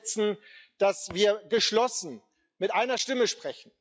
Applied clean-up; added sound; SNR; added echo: classical method log-MMSE.